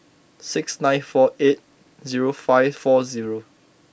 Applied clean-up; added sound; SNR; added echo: none; none; none; none.